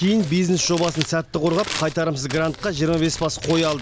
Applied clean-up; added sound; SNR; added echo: none; Crumpling, crinkling; 13 dB; none.